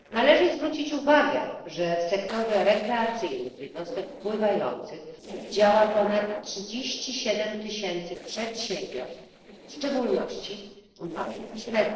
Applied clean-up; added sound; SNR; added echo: neural separator model SepFormer DNS4.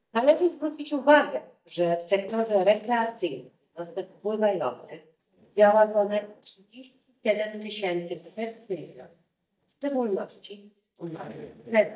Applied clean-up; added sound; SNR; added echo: neural mask model DeepFilterNet 3.